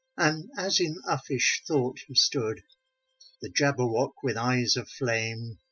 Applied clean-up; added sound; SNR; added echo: classical method spectral subtraction.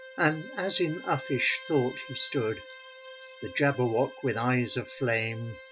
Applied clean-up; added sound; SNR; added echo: none; Bowed string instrument; 16 dB; none.